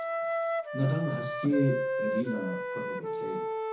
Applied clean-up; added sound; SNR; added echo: none; Wind instrument, woodwind instrument; 0 dB; reverberation time 0.7 s.